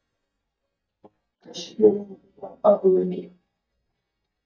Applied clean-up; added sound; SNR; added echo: neural mask model DeepFilterNet 3.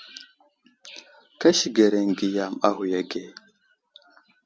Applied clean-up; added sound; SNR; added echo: none; none; none; none.